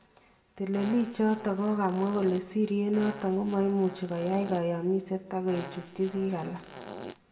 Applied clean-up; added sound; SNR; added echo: none; Fart; 15 dB; reverberation time 0.8 s.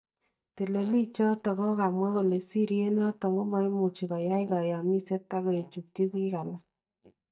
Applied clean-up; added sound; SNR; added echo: neural mask model DeepFilterNet 3.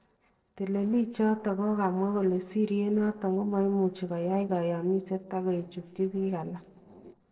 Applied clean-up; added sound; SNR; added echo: neural separator model SepFormer DNS4.